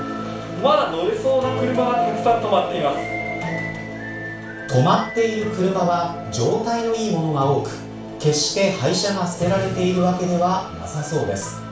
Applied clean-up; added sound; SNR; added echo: none; none; none; reverberation time 0.4 s.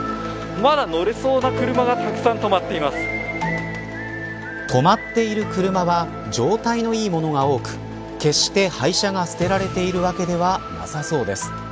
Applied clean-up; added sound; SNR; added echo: none; none; none; none.